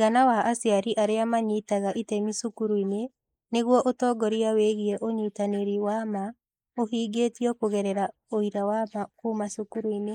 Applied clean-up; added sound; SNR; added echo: neural mask model Resemble Enhance denoiser.